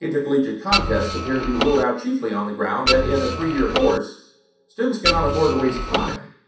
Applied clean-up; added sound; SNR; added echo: none; Printer; 2 dB; reverberation time 0.7 s.